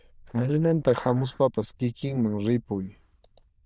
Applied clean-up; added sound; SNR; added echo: neural diffusion model UNIVERSE++.